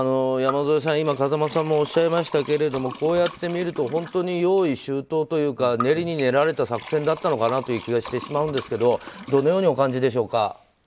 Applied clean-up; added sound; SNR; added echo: none; Liquid; 17 dB; none.